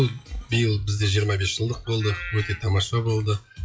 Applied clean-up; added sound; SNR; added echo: classical method WPE with log-MMSE.